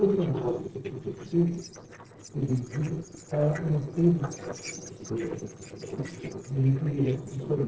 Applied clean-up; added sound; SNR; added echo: neural separator model SepFormer DNS4.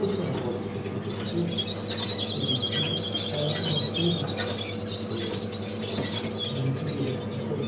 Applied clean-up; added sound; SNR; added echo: none; Squeak; -3 dB; reverberation time 0.7 s.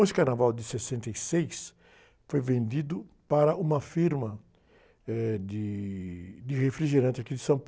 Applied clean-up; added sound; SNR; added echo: none; none; none; none.